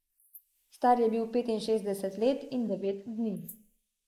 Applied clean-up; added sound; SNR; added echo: neural mask model Resemble Enhance denoiser.